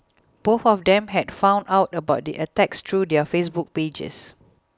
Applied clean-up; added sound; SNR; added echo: none; none; none; none.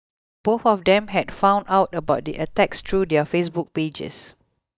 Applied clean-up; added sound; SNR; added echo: neural mask model DeepFilterNet 3.